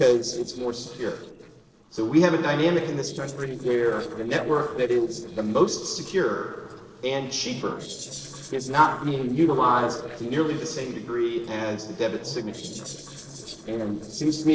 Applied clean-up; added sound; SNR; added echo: neural separator model SepFormer DNS4.